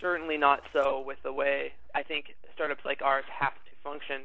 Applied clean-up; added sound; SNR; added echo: none; Mechanisms / Bicycle; 11 dB; none.